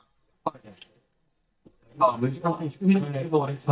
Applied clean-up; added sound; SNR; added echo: neural mask model DeepFilterNet 3.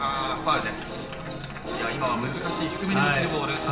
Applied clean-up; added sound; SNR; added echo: none; Piano; 14 dB; reverberation time 1.1 s.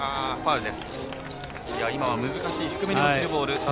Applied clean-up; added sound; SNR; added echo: none; none; none; none.